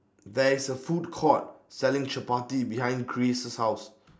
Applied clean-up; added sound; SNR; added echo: none; none; none; none.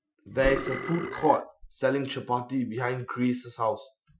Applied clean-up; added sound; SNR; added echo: classical method Wiener filter.